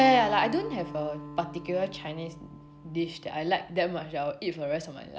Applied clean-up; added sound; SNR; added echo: none; Acoustic guitar; 14 dB; none.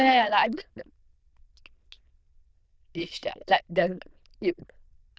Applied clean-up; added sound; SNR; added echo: neural diffusion model UNIVERSE++.